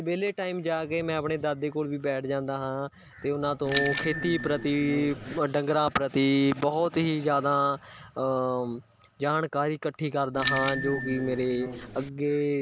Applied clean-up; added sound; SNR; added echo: none; Bicycle bell; 2 dB; none.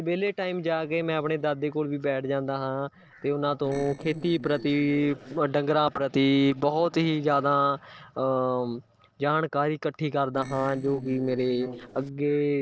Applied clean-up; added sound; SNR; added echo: neural separator model SepFormer DNS4.